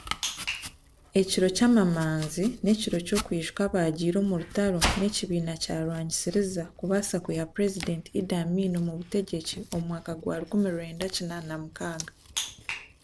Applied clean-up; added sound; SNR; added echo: none; Domestic sounds, home sounds; 12 dB; none.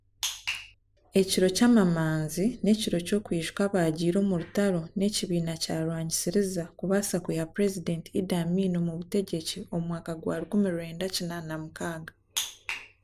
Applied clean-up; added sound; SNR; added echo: none; none; none; none.